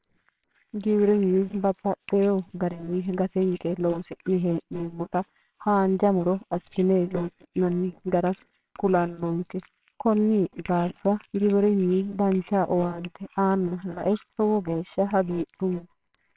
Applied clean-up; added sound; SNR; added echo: neural separator model SepFormer WHAMR!.